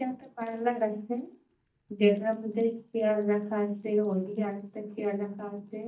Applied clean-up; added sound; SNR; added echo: neural mask model DeepFilterNet 3.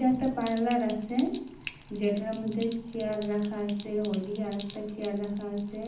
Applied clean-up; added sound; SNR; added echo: none; Sink (filling or washing); 17 dB; reverberation time 0.6 s.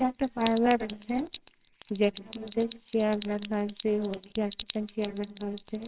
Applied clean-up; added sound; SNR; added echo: neural separator model SepFormer WHAMR!.